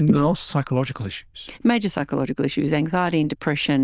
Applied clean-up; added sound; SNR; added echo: neural diffusion model UNIVERSE++.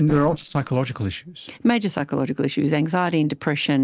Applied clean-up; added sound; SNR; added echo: neural separator model SepFormer DNS4.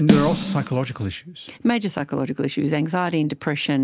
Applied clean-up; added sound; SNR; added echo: none; Snare drum; 2 dB; none.